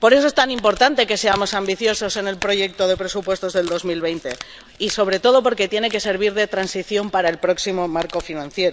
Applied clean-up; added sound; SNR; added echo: none; Crumpling, crinkling; 20 dB; none.